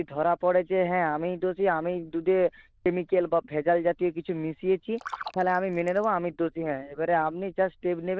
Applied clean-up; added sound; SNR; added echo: neural diffusion model UNIVERSE++.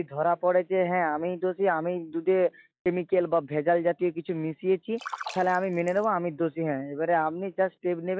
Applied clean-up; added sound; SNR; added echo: classical method log-MMSE.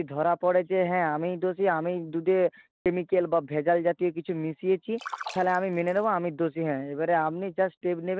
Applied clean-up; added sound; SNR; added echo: neural separator model SepFormer DNS4.